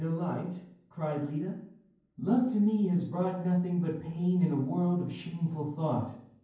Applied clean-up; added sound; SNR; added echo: none; none; none; reverberation time 0.9 s.